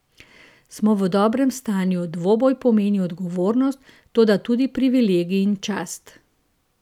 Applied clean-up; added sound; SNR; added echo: none; none; none; none.